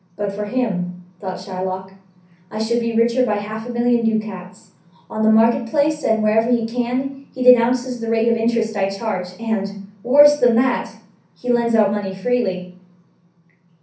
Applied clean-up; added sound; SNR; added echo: none; none; none; reverberation time 0.6 s.